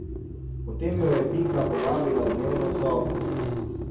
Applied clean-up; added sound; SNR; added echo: none; Engine starting / Car; 0 dB; reverberation time 0.7 s.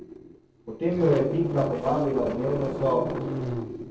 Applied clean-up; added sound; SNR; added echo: neural separator model SepFormer DNS4.